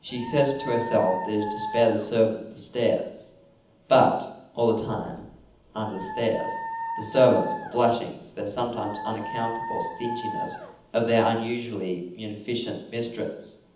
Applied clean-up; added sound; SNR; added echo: none; Dog; 8 dB; reverberation time 0.8 s.